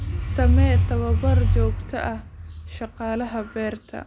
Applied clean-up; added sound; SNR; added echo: none; none; none; none.